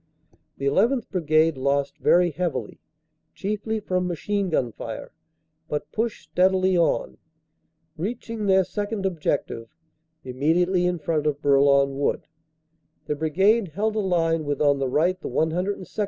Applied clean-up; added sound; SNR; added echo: none; none; none; none.